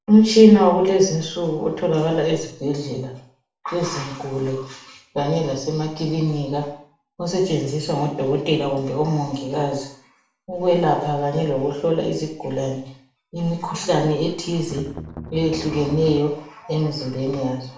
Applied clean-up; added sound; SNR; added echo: none; Strum; 13 dB; reverberation time 0.5 s.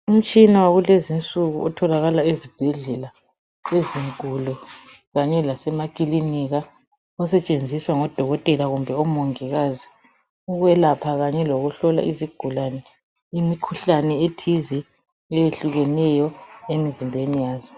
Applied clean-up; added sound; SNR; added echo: none; none; none; none.